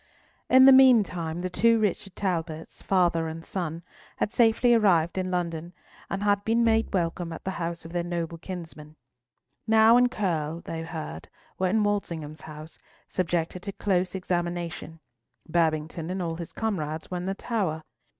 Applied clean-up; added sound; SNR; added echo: neural mask model RNNoise.